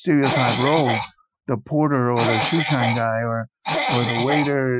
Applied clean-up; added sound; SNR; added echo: classical method Wiener filter.